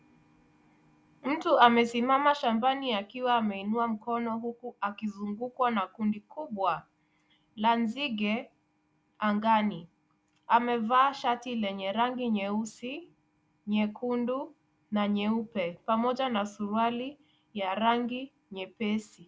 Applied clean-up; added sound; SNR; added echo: none; none; none; none.